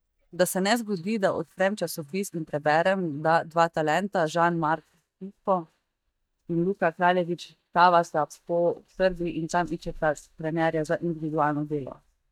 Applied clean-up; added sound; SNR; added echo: neural mask model DeepFilterNet 3.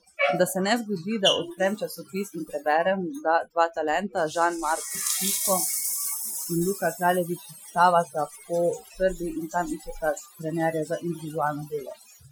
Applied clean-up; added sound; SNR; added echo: classical method Wiener filter.